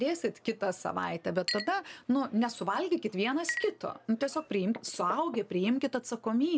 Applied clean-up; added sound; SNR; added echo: none; Chink, clink; 14 dB; none.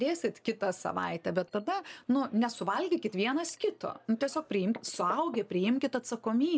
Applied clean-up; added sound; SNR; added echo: neural mask model DeepFilterNet 3.